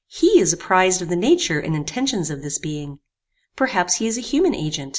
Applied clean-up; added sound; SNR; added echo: none; none; none; none.